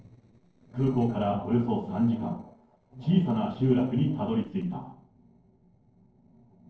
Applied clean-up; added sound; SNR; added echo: neural separator model SepFormer DNS4.